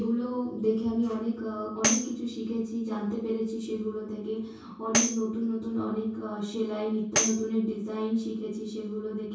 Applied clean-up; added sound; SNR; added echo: none; Tambourine; 3 dB; reverberation time 0.6 s.